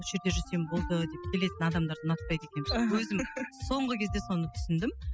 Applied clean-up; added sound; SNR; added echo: classical method spectral subtraction.